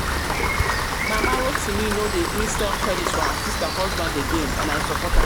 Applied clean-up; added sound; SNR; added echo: none; Rain; -5 dB; none.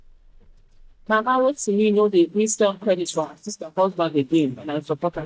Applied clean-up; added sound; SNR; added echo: neural mask model DeepFilterNet 3.